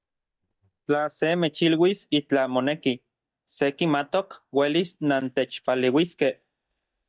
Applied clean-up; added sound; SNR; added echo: neural mask model DeepFilterNet 3.